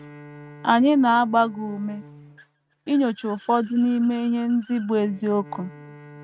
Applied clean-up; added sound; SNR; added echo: neural mask model RNNoise.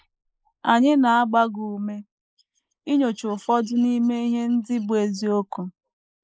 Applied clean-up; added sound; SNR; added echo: neural mask model Resemble Enhance denoiser.